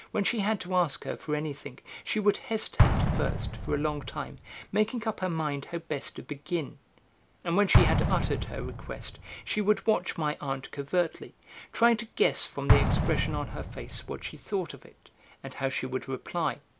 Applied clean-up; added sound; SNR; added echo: none; Explosion; 1 dB; none.